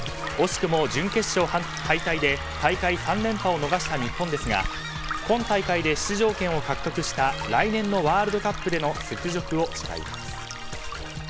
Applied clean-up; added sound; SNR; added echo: none; Stream; 10 dB; none.